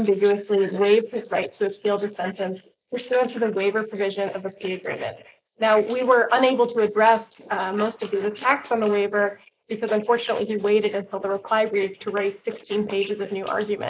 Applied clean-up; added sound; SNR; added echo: neural mask model Resemble Enhance denoiser.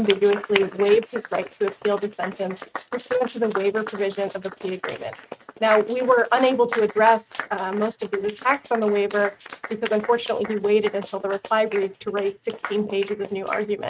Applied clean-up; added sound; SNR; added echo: neural mask model RNNoise.